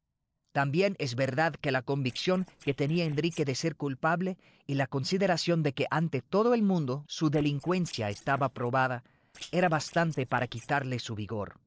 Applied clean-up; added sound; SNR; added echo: neural separator model SepFormer DNS4.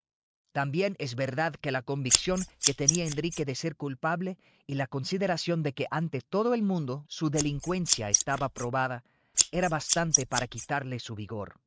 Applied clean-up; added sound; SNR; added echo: neural mask model RNNoise.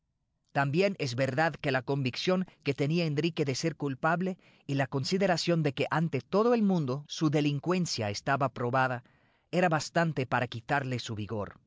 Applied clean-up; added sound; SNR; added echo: none; none; none; none.